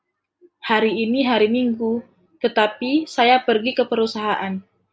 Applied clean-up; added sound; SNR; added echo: none; none; none; none.